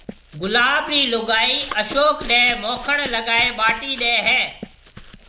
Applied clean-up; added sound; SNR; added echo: none; Run; 16 dB; none.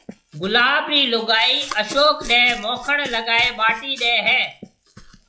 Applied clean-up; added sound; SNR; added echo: classical method log-MMSE.